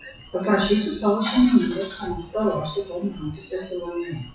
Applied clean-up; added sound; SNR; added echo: classical method WPE with log-MMSE.